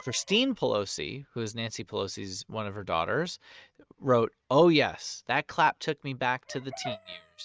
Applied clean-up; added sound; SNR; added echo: neural mask model RNNoise.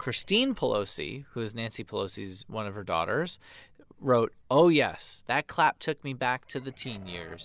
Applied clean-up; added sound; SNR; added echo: neural separator model SepFormer DNS4.